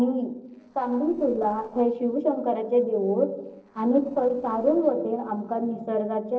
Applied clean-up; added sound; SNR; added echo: neural separator model SepFormer DNS4.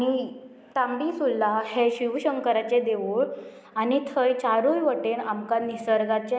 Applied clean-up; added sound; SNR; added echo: none; none; none; none.